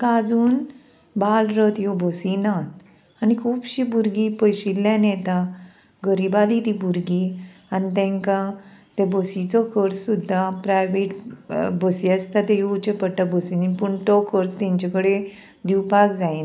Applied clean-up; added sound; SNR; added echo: none; none; none; none.